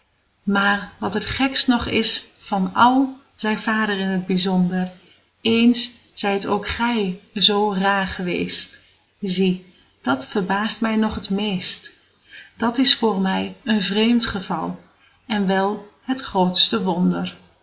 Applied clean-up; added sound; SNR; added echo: none; none; none; none.